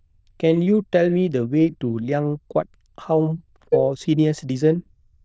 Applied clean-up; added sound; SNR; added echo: neural diffusion model UNIVERSE++.